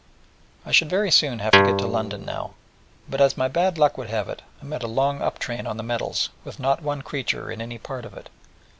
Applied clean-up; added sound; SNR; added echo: none; Guitar; -5 dB; none.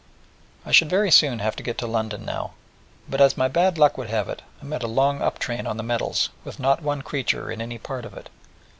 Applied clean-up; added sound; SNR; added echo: none; none; none; none.